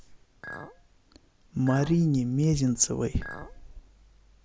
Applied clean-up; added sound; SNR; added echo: none; Chink, clink; 17 dB; none.